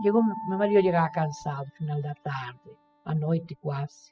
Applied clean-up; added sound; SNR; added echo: classical method spectral subtraction.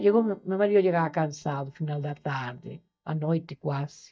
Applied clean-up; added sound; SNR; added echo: neural mask model DeepFilterNet 3.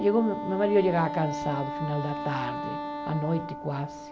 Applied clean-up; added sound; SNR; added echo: none; Wind instrument, woodwind instrument; 6 dB; none.